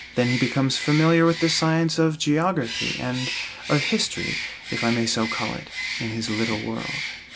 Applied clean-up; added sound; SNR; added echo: none; Bird; 8 dB; none.